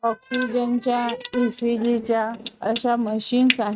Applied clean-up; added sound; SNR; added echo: neural mask model RNNoise.